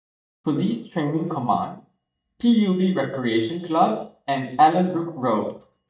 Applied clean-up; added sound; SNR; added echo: neural mask model DeepFilterNet 3.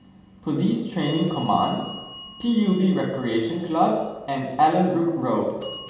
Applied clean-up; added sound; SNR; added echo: none; Bell; 10 dB; reverberation time 1.1 s.